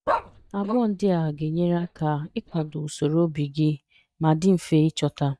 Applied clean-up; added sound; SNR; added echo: neural mask model DeepFilterNet 3.